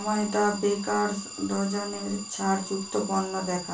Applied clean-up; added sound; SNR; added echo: none; Alarm; 11 dB; reverberation time 0.2 s.